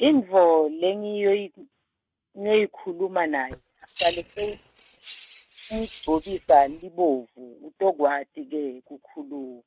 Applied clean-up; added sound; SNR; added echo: neural mask model RNNoise.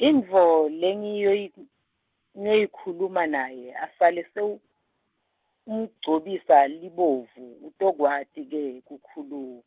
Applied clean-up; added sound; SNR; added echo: none; none; none; none.